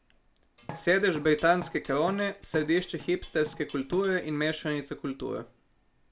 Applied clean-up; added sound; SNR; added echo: none; Drum kit; 17 dB; none.